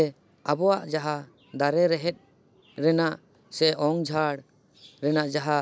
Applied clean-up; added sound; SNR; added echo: none; none; none; none.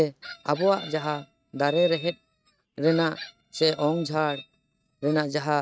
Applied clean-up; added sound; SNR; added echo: neural mask model RNNoise.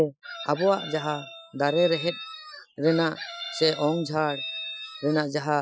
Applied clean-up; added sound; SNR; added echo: classical method Wiener filter.